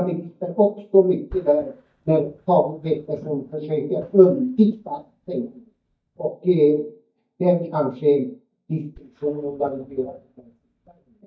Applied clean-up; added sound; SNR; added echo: neural mask model DeepFilterNet 3.